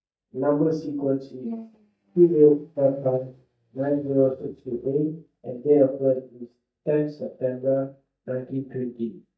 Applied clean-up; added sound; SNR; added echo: neural mask model DeepFilterNet 3.